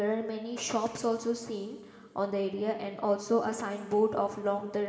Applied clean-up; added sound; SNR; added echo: none; none; none; reverberation time 2.0 s.